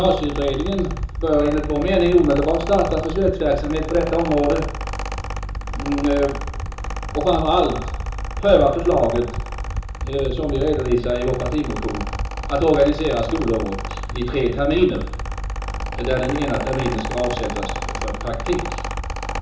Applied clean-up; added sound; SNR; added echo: none; Mechanical fan; 5 dB; reverberation time 0.6 s.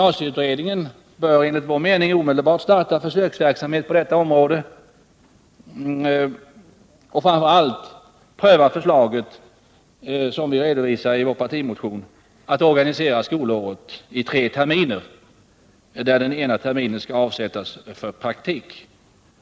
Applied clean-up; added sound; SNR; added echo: none; none; none; none.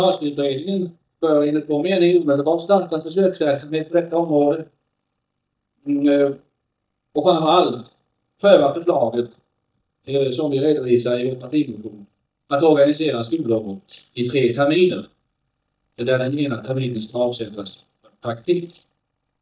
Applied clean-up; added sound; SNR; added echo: neural mask model DeepFilterNet 3.